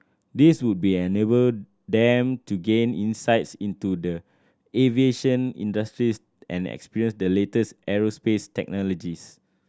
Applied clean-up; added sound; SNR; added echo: none; none; none; none.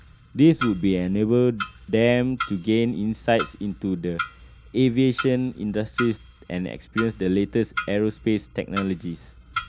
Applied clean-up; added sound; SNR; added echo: none; Clock; 12 dB; none.